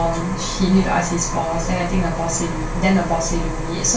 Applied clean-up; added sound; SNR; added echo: none; Wind instrument, woodwind instrument; 17 dB; reverberation time 0.2 s.